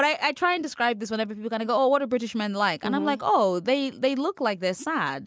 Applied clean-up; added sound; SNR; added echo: none; none; none; none.